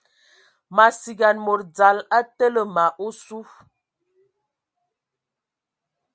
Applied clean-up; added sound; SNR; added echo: none; none; none; none.